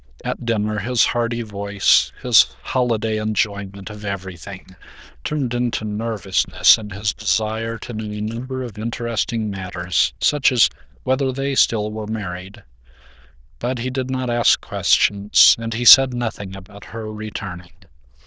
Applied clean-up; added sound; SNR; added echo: neural diffusion model UNIVERSE++.